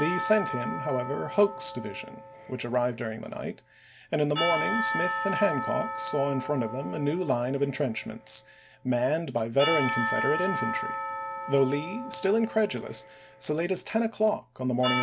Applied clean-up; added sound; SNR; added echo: none; Church bell / Percussion; 6 dB; none.